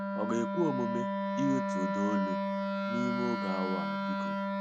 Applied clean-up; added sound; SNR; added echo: none; Wind instrument, woodwind instrument; -2 dB; none.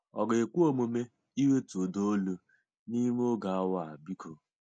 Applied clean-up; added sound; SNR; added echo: none; none; none; none.